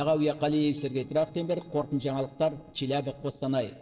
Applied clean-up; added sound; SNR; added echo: neural separator model SepFormer DNS4.